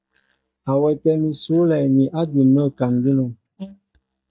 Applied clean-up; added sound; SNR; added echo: neural mask model DeepFilterNet 3.